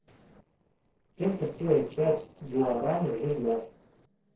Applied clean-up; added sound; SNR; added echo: neural separator model SepFormer DNS4.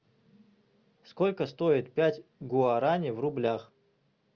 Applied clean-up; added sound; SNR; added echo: none; none; none; none.